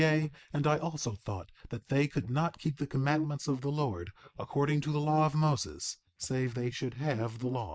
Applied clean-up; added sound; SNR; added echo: neural mask model Resemble Enhance denoiser.